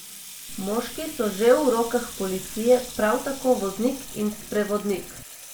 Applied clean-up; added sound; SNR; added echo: none; Sink (filling or washing) / Water tap, faucet; 14 dB; none.